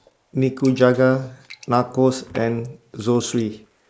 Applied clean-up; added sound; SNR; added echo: neural mask model Resemble Enhance denoiser.